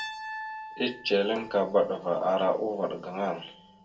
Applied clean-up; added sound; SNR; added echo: none; Piano; 14 dB; reverberation time 0.2 s.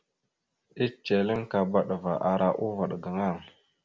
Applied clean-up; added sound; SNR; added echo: none; none; none; none.